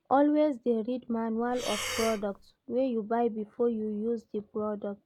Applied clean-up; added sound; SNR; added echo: none; Breathing; 8 dB; none.